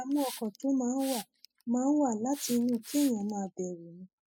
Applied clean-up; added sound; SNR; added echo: classical method spectral subtraction.